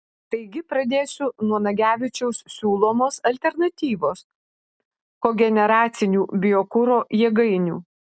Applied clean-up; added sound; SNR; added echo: none; none; none; none.